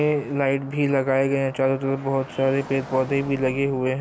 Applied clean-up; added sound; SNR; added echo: none; Car passing by; 19 dB; none.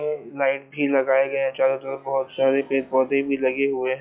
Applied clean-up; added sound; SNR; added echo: classical method log-MMSE.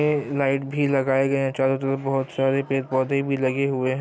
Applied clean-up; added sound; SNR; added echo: none; none; none; none.